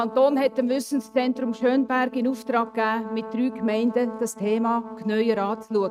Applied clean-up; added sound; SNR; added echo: neural mask model RNNoise.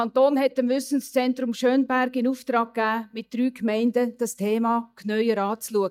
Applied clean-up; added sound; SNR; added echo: neural mask model DeepFilterNet 3.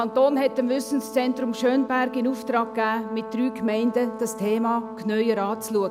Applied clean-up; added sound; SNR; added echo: none; Brass instrument; 13 dB; none.